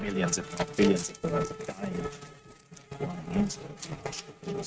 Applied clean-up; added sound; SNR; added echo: neural mask model RNNoise.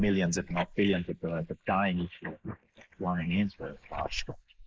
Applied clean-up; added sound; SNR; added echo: neural mask model Resemble Enhance denoiser.